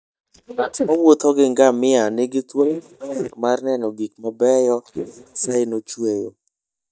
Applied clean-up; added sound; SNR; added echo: neural mask model DeepFilterNet 3.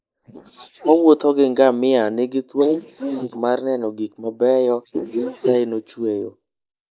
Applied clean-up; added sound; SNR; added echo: neural mask model Resemble Enhance denoiser.